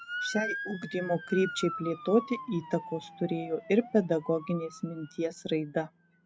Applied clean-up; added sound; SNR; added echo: none; Motor vehicle (road) / Siren; 11 dB; none.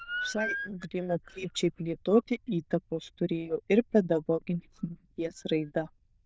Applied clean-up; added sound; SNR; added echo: neural diffusion model UNIVERSE++.